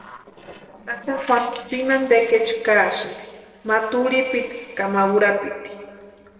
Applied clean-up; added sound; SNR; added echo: neural separator model SepFormer DNS4.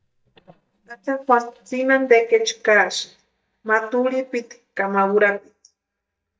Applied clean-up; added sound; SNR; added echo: neural mask model DeepFilterNet 3.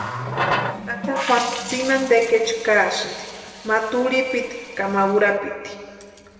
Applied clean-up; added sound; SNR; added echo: none; Water tap, faucet; 8 dB; reverberation time 2.3 s.